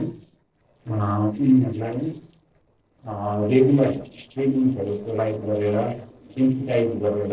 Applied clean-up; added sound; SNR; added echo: neural separator model SepFormer DNS4.